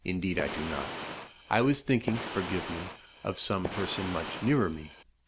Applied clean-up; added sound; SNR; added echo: none; Fire; 8 dB; none.